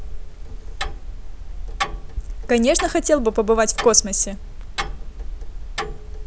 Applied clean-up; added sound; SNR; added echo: none; Tick-tock; 5 dB; none.